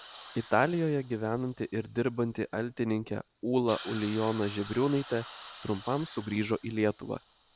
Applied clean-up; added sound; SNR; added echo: none; Hiss; 18 dB; none.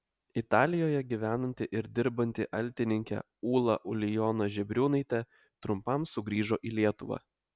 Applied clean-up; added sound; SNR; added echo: none; none; none; none.